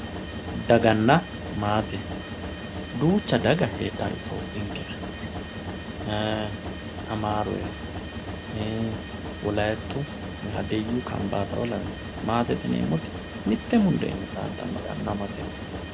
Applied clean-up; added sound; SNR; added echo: none; Mechanisms; 6 dB; none.